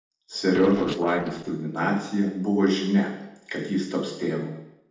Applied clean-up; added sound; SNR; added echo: neural separator model SepFormer DNS4.